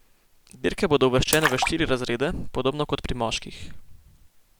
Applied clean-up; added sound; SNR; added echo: none; Splash, splatter; 6 dB; none.